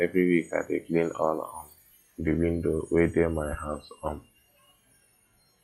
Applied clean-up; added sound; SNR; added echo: classical method log-MMSE.